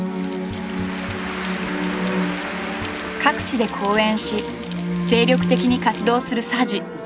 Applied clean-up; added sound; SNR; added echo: none; Sink (filling or washing) / Water tap, faucet; 14 dB; none.